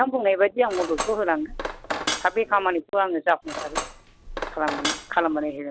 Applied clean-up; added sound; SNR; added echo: none; Cutlery, silverware; 7 dB; none.